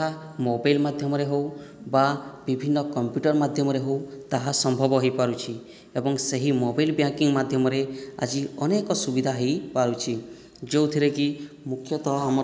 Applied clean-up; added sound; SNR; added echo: none; none; none; none.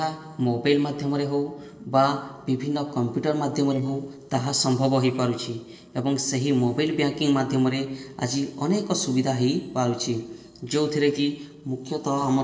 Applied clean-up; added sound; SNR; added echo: neural separator model SepFormer DNS4.